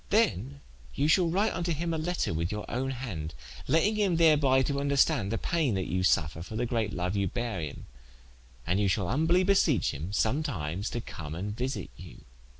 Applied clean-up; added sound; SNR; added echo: none; none; none; none.